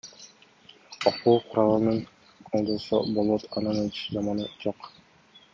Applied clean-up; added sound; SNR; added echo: none; none; none; none.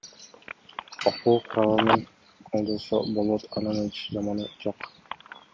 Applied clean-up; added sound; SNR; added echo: none; Telephone; 7 dB; none.